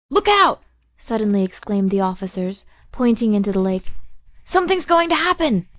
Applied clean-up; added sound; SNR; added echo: neural mask model DeepFilterNet 3.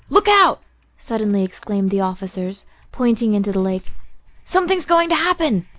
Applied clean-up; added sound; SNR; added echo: none; Clock; 15 dB; none.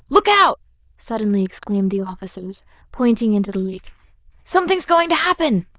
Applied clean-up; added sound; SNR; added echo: neural diffusion model UNIVERSE++.